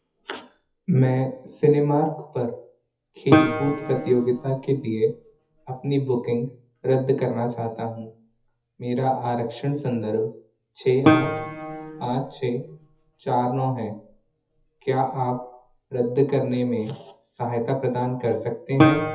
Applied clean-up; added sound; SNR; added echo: classical method WPE with log-MMSE.